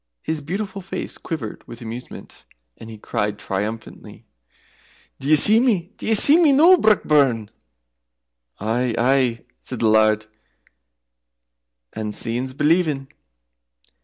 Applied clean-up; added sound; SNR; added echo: none; none; none; none.